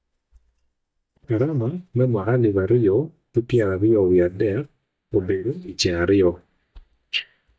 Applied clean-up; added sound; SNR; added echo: neural mask model DeepFilterNet 3.